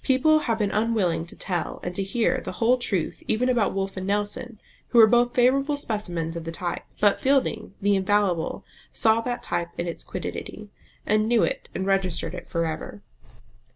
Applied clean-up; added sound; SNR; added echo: none; none; none; none.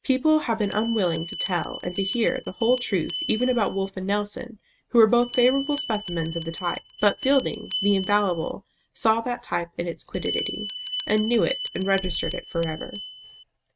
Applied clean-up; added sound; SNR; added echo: neural mask model RNNoise.